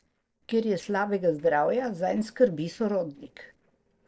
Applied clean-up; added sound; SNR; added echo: neural separator model SepFormer DNS4.